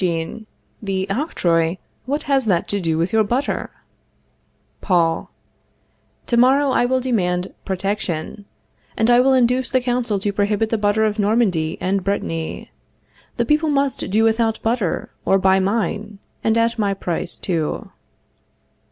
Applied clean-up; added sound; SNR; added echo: none; none; none; none.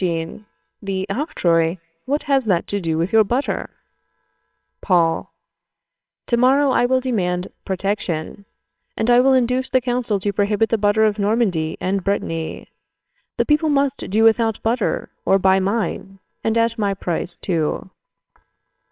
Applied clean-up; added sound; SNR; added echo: neural separator model SepFormer WHAMR!.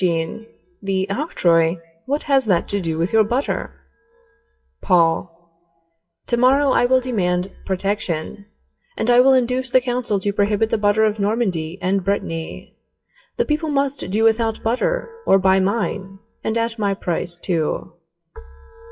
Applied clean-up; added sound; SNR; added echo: classical method WPE with log-MMSE.